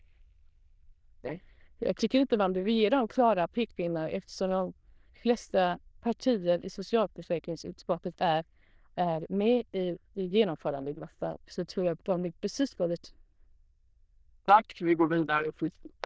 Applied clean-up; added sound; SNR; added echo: neural diffusion model UNIVERSE++.